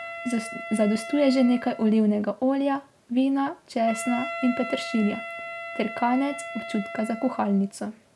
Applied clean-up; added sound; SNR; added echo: none; Wind instrument, woodwind instrument; 12 dB; none.